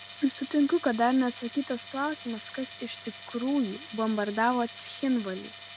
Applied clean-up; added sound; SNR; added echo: none; Tools; 14 dB; none.